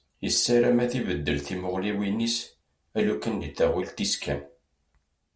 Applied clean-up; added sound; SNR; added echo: none; none; none; none.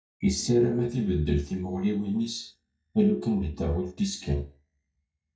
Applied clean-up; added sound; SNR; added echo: neural mask model DeepFilterNet 3.